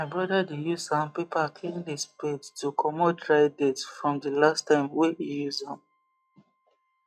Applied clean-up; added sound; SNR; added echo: classical method log-MMSE.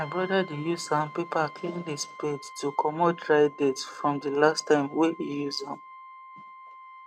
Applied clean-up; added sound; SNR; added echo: none; Brass instrument; 18 dB; none.